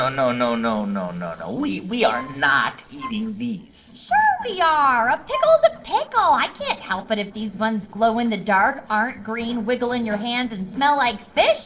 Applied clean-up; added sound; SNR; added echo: neural separator model SepFormer DNS4.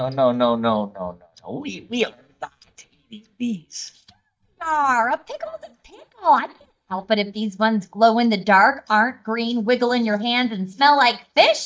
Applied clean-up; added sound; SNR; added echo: neural mask model DeepFilterNet 3.